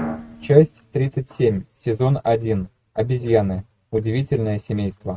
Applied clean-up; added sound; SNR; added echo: neural mask model RNNoise.